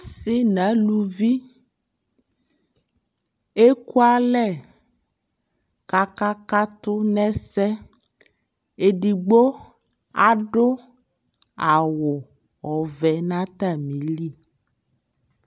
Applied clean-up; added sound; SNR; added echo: none; none; none; none.